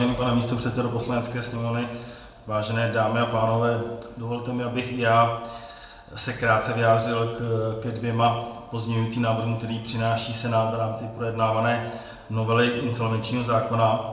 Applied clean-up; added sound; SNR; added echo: none; none; none; reverberation time 0.9 s.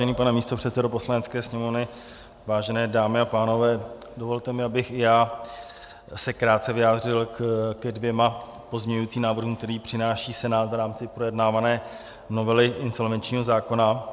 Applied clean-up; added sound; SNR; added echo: none; none; none; none.